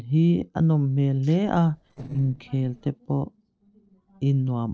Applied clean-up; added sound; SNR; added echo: neural separator model SepFormer DNS4.